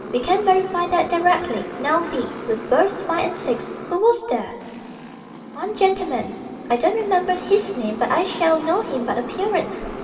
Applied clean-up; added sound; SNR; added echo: none; Motorcycle; 12 dB; reverberation time 2.3 s.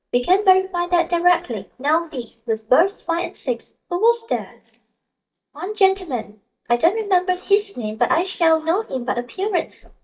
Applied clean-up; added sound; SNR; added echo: neural mask model DeepFilterNet 3.